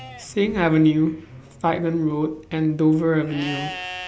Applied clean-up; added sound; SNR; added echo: none; Livestock, farm animals, working animals; 16 dB; none.